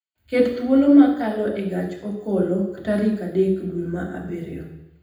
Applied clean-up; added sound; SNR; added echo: none; none; none; reverberation time 0.8 s.